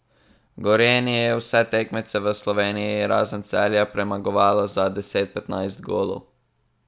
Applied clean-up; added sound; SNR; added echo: none; none; none; none.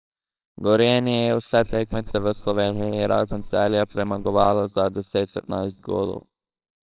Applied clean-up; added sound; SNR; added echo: neural separator model SepFormer WHAMR!.